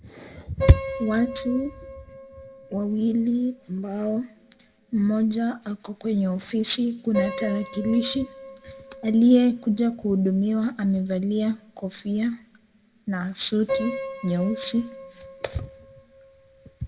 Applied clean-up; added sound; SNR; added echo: none; Piano; 12 dB; reverberation time 0.8 s.